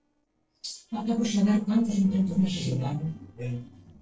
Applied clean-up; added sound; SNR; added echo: neural separator model SepFormer DNS4.